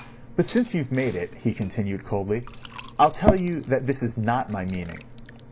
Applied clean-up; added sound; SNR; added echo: none; Liquid; 7 dB; none.